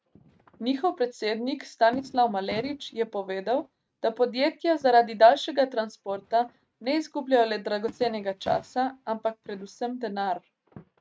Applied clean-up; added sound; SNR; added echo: neural mask model RNNoise.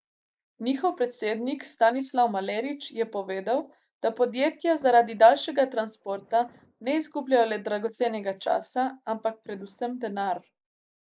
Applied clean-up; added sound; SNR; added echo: neural mask model Resemble Enhance denoiser.